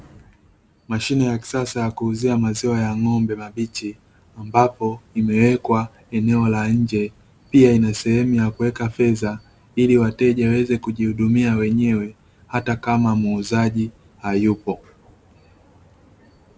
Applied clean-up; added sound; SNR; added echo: none; none; none; none.